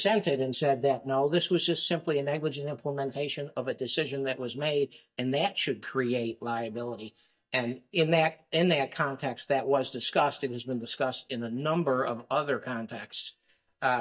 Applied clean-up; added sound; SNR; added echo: neural mask model DeepFilterNet 3.